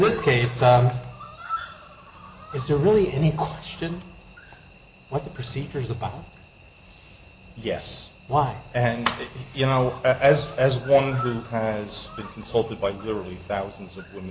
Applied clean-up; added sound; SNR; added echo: none; Cricket; 18 dB; none.